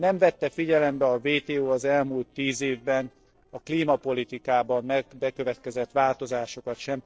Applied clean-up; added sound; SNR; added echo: neural separator model SepFormer DNS4.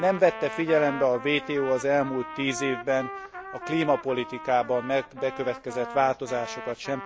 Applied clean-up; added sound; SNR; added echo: none; Trumpet; 12 dB; none.